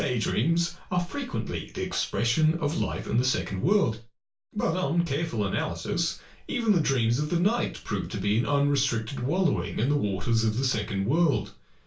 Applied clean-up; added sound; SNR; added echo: none; none; none; reverberation time 0.3 s.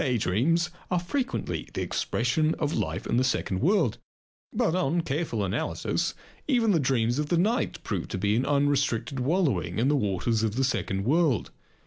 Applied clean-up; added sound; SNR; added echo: none; none; none; none.